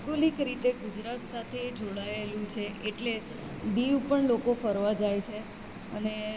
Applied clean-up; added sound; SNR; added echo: none; Rain; 17 dB; none.